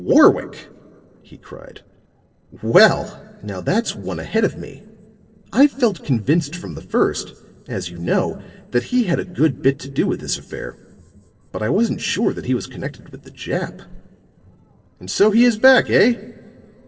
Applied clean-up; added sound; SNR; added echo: neural separator model SepFormer DNS4.